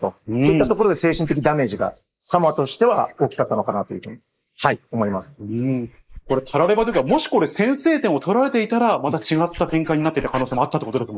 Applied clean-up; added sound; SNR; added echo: neural mask model Resemble Enhance denoiser.